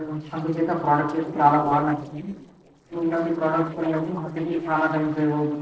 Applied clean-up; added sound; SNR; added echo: neural separator model SepFormer DNS4.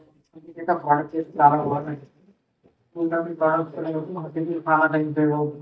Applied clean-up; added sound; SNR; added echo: neural mask model DeepFilterNet 3.